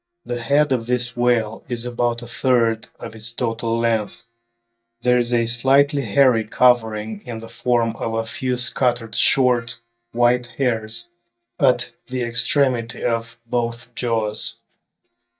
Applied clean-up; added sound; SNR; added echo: neural mask model DeepFilterNet 3.